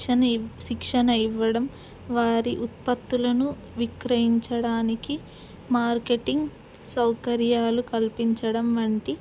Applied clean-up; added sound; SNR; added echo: none; none; none; none.